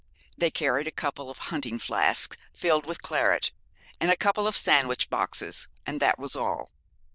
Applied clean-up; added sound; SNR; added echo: neural diffusion model UNIVERSE++.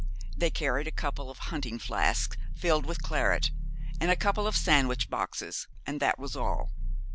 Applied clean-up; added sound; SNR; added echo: none; Growling; 0 dB; none.